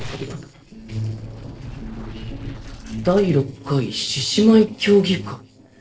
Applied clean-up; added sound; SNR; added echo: neural separator model SepFormer DNS4.